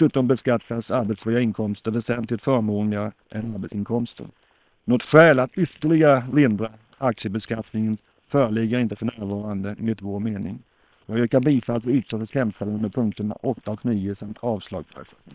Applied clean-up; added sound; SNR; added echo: neural separator model SepFormer WHAM!.